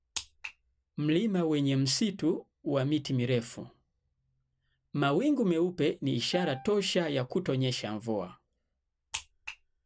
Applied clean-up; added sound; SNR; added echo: none; Piano; 16 dB; none.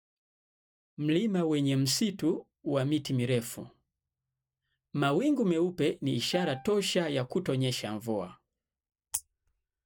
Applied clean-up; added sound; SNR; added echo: neural mask model DeepFilterNet 3.